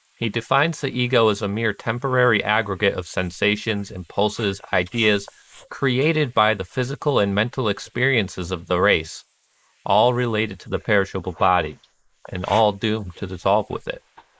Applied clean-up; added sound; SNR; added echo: neural mask model Resemble Enhance denoiser.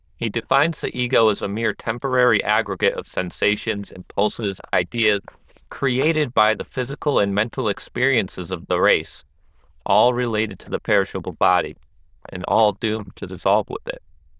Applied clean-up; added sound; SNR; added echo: neural diffusion model UNIVERSE++.